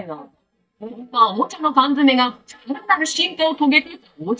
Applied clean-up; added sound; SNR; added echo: neural mask model DeepFilterNet 3.